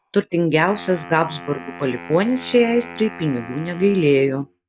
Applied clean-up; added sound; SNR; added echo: none; Wind instrument, woodwind instrument; 17 dB; none.